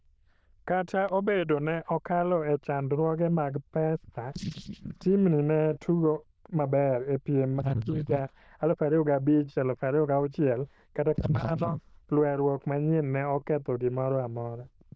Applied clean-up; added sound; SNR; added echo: neural diffusion model UNIVERSE++.